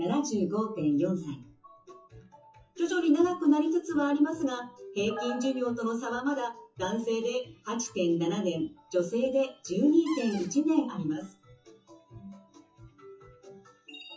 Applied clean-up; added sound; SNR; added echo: classical method WPE with log-MMSE.